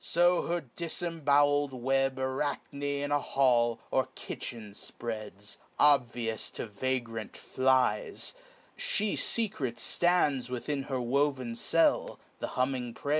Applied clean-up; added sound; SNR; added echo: none; none; none; none.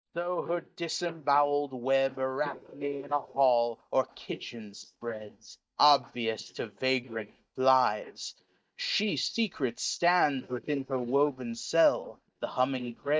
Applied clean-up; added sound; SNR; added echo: neural mask model DeepFilterNet 3.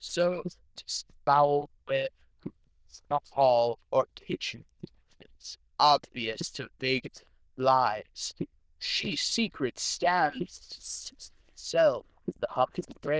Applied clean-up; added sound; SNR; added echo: neural diffusion model UNIVERSE++.